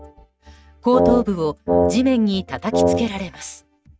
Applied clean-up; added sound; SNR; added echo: neural mask model RNNoise.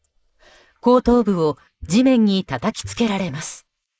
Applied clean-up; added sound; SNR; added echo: neural mask model Resemble Enhance denoiser.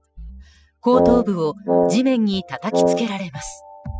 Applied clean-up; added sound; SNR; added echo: classical method spectral subtraction.